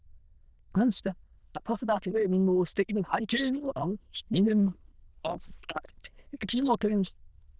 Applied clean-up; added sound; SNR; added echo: neural diffusion model UNIVERSE++.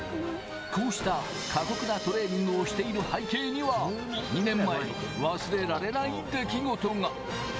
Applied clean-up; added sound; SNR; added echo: none; Gunshot, gunfire + Buzz / Bird; 13 dB; none.